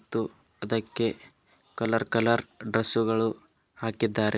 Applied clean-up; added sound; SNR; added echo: none; none; none; none.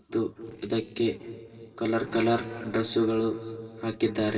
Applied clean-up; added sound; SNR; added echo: neural separator model SepFormer DNS4.